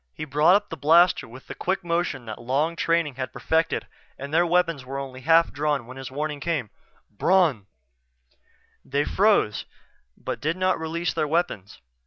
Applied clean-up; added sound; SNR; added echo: none; none; none; none.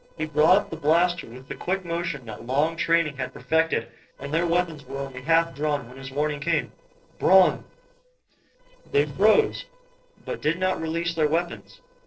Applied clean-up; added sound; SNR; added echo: neural separator model SepFormer DNS4.